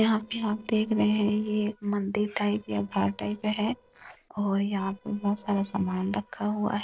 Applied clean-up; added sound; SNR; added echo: neural separator model SepFormer DNS4.